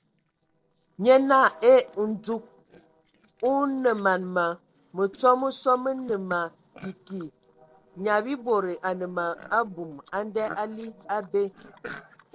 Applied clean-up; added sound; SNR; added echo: neural separator model SepFormer DNS4.